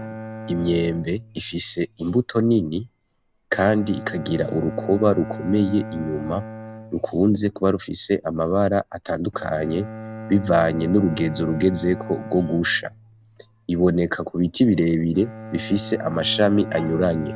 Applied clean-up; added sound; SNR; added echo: none; Bowed string instrument; 14 dB; none.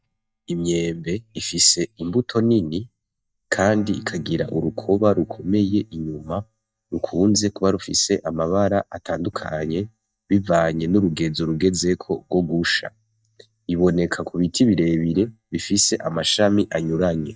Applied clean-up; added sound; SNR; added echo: neural mask model DeepFilterNet 3.